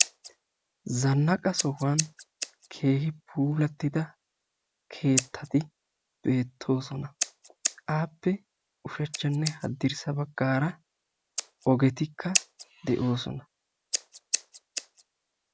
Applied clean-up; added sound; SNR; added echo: none; Scissors; 7 dB; none.